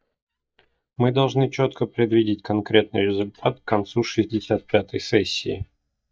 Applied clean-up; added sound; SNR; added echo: neural mask model DeepFilterNet 3.